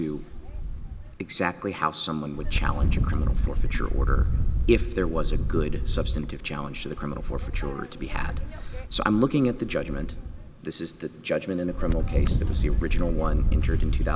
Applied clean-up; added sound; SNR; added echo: none; Wind; -4 dB; none.